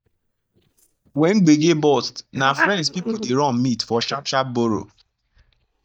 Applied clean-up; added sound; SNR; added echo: neural mask model DeepFilterNet 3.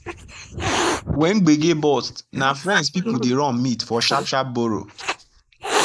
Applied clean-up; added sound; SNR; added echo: neural mask model Resemble Enhance denoiser.